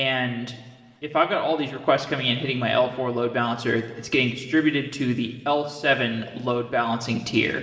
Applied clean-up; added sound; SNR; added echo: none; none; none; reverberation time 2.1 s.